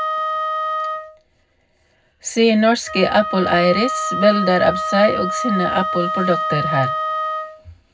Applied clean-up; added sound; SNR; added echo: none; Wind instrument, woodwind instrument; 4 dB; reverberation time 0.3 s.